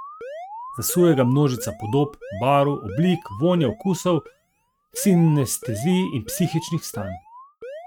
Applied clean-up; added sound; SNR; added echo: neural mask model RNNoise.